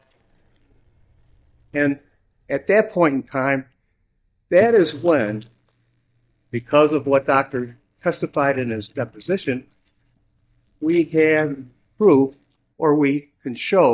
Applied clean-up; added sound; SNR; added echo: neural mask model DeepFilterNet 3.